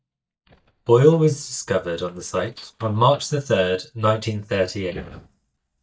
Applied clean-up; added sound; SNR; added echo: neural mask model DeepFilterNet 3.